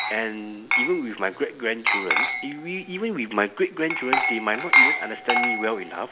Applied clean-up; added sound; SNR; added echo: none; Glass; -2 dB; none.